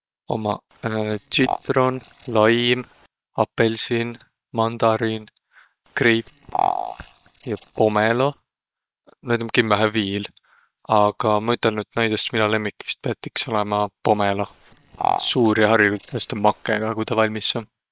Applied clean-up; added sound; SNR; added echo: neural separator model SepFormer WHAM!.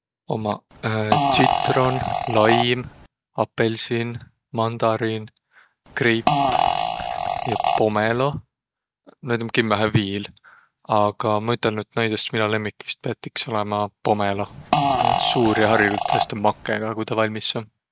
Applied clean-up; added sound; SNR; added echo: none; Fart; 0 dB; none.